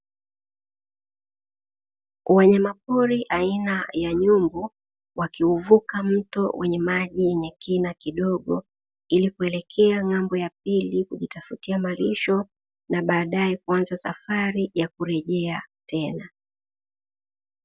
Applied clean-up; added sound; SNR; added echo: none; none; none; none.